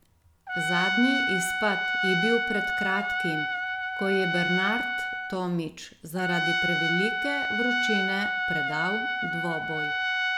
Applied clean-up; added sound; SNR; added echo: none; Trumpet; -3 dB; none.